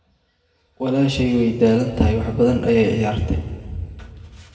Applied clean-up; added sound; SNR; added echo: none; none; none; reverberation time 1.8 s.